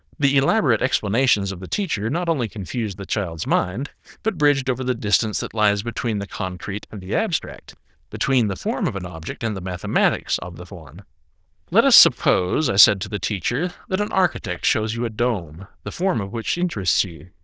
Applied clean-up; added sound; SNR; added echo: neural diffusion model UNIVERSE++.